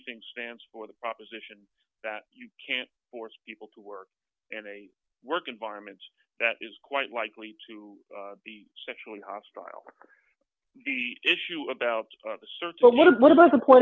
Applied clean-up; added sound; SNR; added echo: none; none; none; none.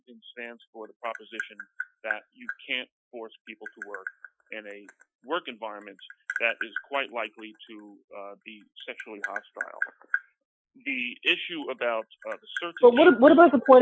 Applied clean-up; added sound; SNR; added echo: classical method Wiener filter.